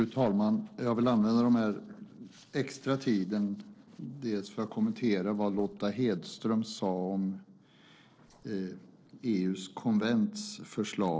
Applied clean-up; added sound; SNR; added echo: neural separator model SepFormer DNS4.